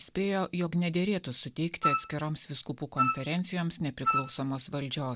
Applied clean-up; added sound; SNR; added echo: none; Wind instrument, woodwind instrument; 1 dB; none.